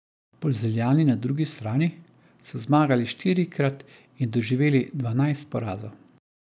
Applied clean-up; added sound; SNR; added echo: none; none; none; none.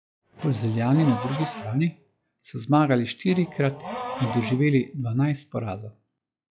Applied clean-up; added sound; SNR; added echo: classical method log-MMSE.